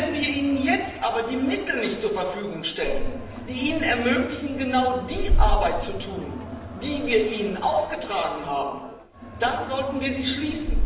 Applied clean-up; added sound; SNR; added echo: none; Crowd; 13 dB; reverberation time 0.8 s.